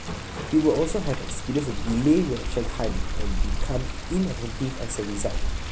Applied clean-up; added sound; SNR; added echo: none; Water; 1 dB; none.